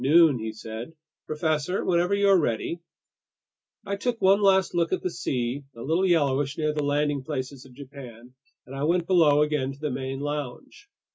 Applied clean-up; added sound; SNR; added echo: none; none; none; none.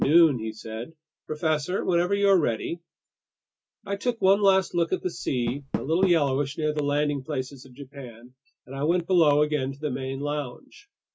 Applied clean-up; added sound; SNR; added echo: none; Door; 15 dB; none.